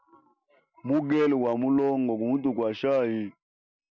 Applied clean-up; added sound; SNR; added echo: none; none; none; none.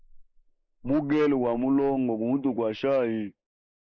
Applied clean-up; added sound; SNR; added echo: neural mask model Resemble Enhance denoiser.